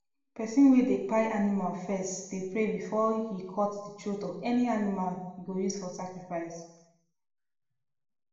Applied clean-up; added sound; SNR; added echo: none; none; none; reverberation time 0.8 s.